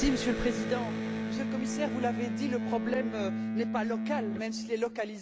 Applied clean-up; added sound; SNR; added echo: none; Electric guitar; 0 dB; none.